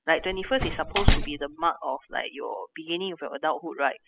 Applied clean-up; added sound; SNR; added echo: classical method spectral subtraction.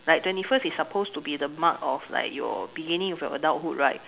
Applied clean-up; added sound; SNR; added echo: none; none; none; none.